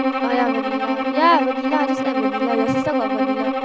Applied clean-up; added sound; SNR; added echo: none; Bowed string instrument; -2 dB; none.